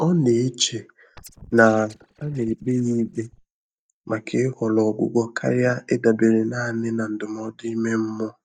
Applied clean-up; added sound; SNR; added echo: neural mask model DeepFilterNet 3.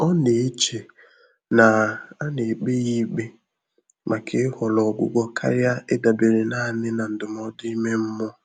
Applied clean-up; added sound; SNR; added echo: none; none; none; none.